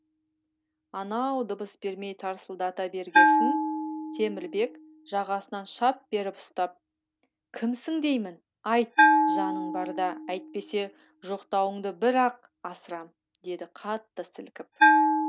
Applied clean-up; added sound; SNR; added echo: none; Bell; -2 dB; none.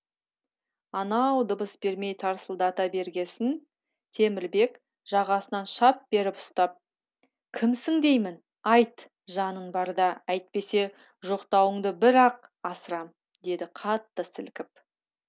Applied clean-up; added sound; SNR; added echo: none; none; none; none.